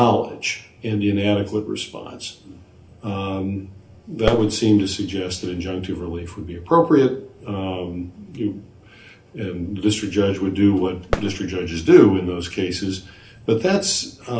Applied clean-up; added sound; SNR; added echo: none; Fireworks; 11 dB; reverberation time 0.3 s.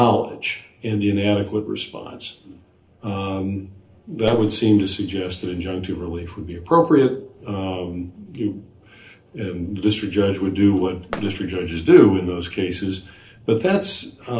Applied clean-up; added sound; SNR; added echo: neural separator model SepFormer DNS4.